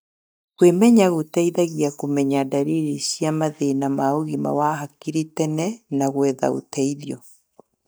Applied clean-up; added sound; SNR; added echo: neural mask model DeepFilterNet 3.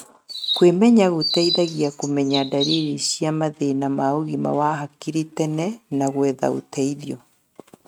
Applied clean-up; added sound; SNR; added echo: neural mask model RNNoise.